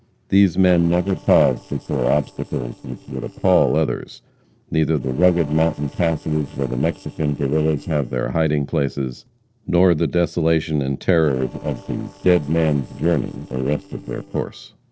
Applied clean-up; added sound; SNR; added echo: neural separator model SepFormer DNS4.